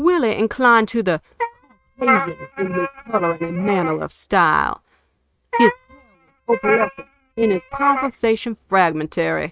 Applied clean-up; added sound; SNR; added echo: neural mask model RNNoise.